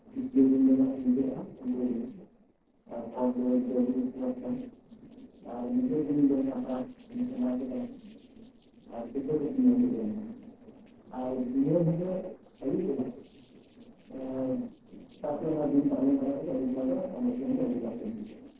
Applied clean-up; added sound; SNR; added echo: neural separator model SepFormer DNS4.